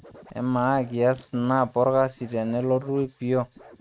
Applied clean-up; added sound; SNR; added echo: neural mask model RNNoise.